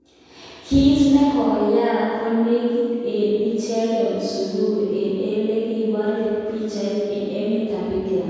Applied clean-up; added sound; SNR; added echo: none; none; none; reverberation time 2.2 s.